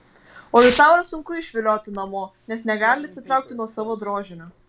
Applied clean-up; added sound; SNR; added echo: none; Tearing; 15 dB; none.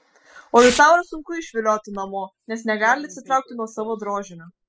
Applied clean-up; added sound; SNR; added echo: classical method spectral subtraction.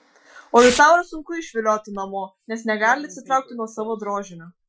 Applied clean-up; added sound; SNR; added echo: classical method Wiener filter.